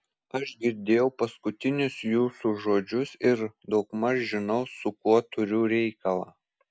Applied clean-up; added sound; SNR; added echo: none; none; none; none.